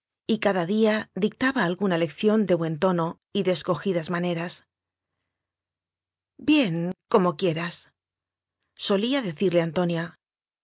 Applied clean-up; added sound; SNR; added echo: none; none; none; none.